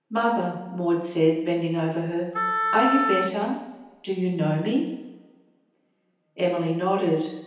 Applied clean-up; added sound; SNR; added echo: none; Wind instrument, woodwind instrument; 2 dB; reverberation time 0.9 s.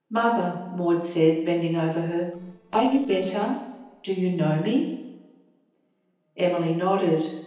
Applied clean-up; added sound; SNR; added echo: neural separator model SepFormer DNS4.